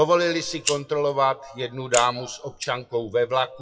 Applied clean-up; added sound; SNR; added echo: classical method WPE with log-MMSE.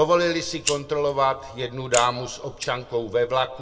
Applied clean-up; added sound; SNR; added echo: none; Fire; 11 dB; reverberation time 1.3 s.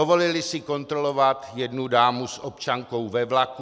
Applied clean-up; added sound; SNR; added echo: none; none; none; none.